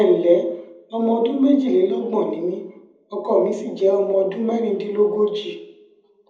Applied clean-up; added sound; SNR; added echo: none; none; none; reverberation time 0.8 s.